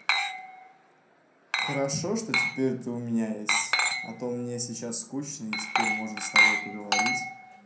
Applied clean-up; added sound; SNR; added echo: none; Glass; -4 dB; reverberation time 0.6 s.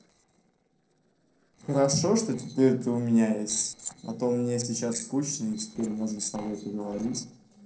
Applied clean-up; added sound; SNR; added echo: neural separator model SepFormer DNS4.